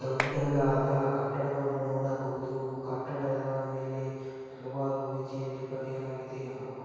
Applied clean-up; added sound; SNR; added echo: none; Clapping; 6 dB; reverberation time 2.2 s.